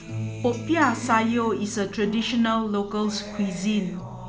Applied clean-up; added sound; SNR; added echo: none; Acoustic guitar; 10 dB; none.